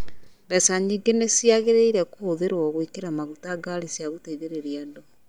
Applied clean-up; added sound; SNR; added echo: none; none; none; none.